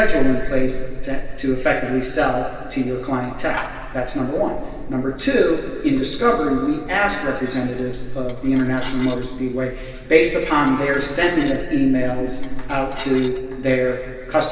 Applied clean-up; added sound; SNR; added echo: none; Dishes, pots, and pans / Glass; 18 dB; reverberation time 2.3 s.